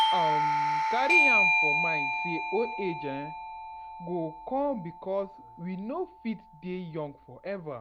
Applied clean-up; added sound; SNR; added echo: none; Doorbell; -5 dB; none.